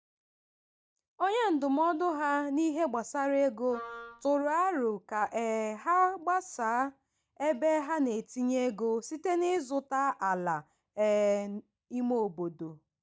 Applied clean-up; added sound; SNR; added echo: neural mask model DeepFilterNet 3.